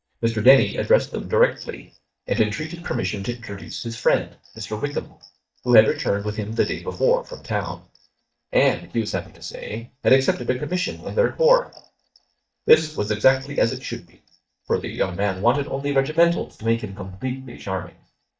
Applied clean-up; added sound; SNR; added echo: neural mask model DeepFilterNet 3.